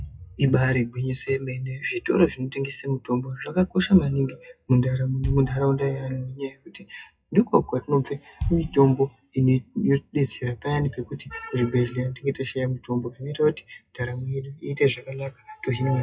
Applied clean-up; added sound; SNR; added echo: classical method WPE with log-MMSE.